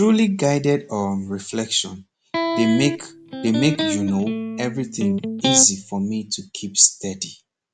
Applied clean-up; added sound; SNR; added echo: none; Electric guitar; 4 dB; none.